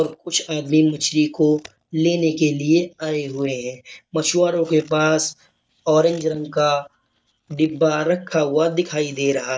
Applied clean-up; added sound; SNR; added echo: neural mask model DeepFilterNet 3.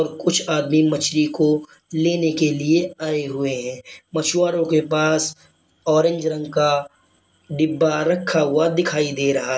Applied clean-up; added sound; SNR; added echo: none; none; none; none.